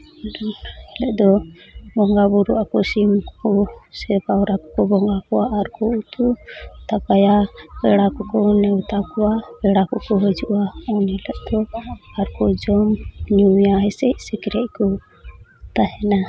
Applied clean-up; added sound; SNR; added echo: none; none; none; none.